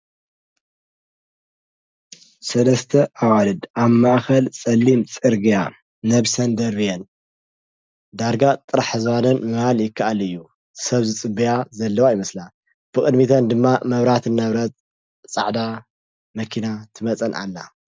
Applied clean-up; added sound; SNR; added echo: none; none; none; none.